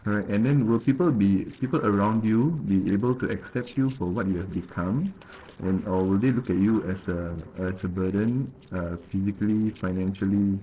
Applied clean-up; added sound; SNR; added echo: neural separator model SepFormer DNS4.